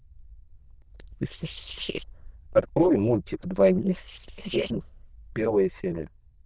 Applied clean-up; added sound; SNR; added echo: neural diffusion model UNIVERSE++.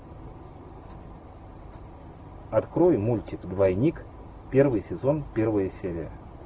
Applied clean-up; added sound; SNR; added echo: none; none; none; none.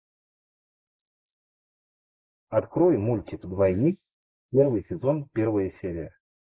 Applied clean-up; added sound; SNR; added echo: neural mask model Resemble Enhance denoiser.